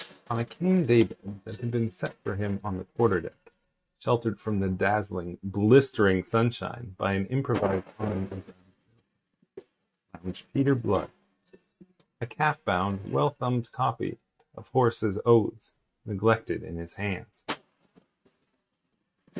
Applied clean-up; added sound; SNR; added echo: neural mask model RNNoise.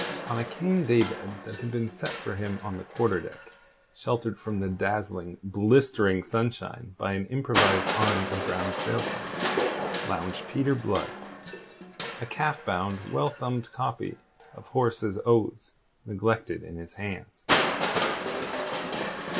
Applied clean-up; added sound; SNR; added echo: none; Crushing; 4 dB; none.